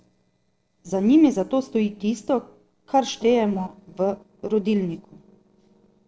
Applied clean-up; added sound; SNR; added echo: neural separator model SepFormer DNS4.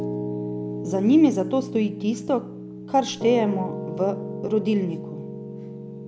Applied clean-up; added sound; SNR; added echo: none; Piano; 8 dB; none.